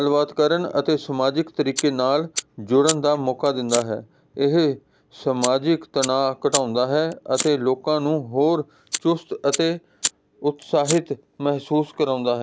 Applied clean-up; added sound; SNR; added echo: none; Fire; 10 dB; none.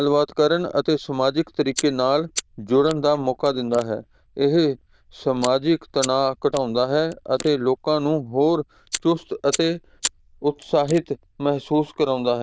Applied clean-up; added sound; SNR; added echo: neural diffusion model UNIVERSE++.